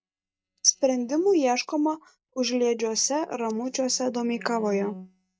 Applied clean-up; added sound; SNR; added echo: neural mask model DeepFilterNet 3.